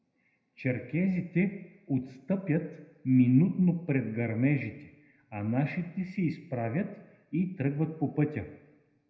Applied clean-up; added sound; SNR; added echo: none; none; none; reverberation time 0.7 s.